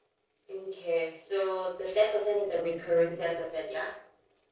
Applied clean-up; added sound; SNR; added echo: neural separator model SepFormer DNS4.